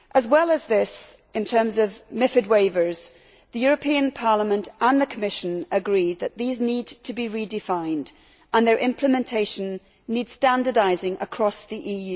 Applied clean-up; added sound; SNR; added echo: none; none; none; none.